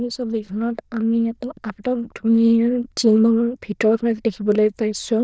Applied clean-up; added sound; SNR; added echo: neural diffusion model UNIVERSE++.